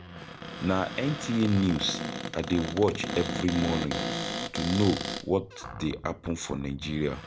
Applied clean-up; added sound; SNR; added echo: none; Cupboard open or close; 6 dB; none.